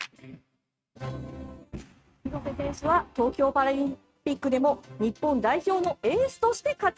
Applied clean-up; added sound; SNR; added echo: neural mask model RNNoise.